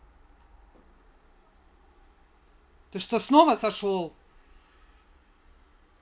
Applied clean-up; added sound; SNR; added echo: none; none; none; none.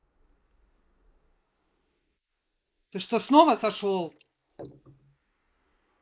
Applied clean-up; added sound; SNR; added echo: neural mask model Resemble Enhance denoiser.